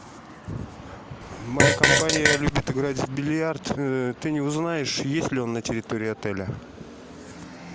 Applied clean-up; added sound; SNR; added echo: none; Fart; -5 dB; none.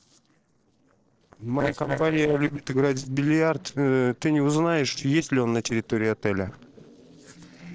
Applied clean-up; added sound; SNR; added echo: neural separator model SepFormer DNS4.